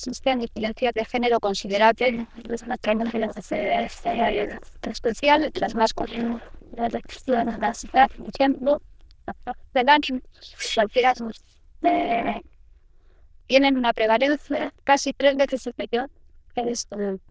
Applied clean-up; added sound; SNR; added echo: neural diffusion model UNIVERSE++.